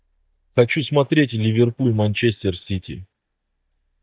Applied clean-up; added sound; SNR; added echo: neural mask model DeepFilterNet 3.